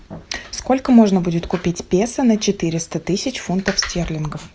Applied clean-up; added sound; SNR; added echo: none; none; none; none.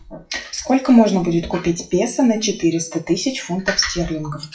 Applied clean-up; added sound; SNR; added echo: classical method WPE with log-MMSE.